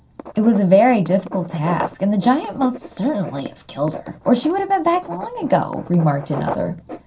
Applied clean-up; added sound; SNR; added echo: none; Writing; 14 dB; reverberation time 0.3 s.